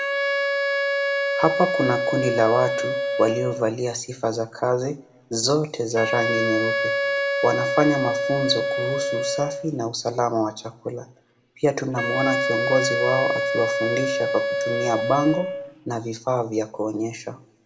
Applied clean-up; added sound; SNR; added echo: none; Wind instrument, woodwind instrument; 1 dB; reverberation time 0.4 s.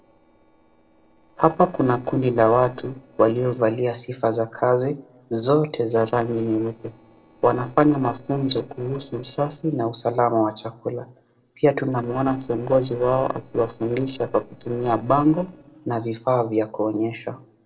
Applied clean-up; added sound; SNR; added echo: neural separator model SepFormer DNS4.